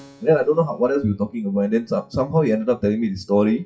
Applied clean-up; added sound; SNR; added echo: classical method WPE with log-MMSE.